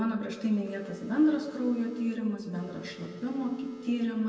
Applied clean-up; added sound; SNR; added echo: none; Telephone; 18 dB; reverberation time 2.1 s.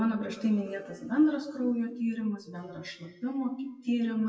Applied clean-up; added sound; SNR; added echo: classical method WPE with log-MMSE.